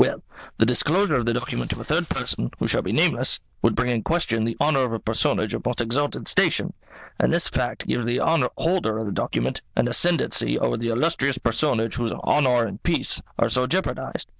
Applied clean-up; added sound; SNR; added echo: neural diffusion model UNIVERSE++.